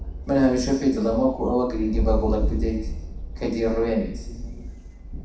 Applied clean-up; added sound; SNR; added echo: none; Thunder; 4 dB; reverberation time 0.7 s.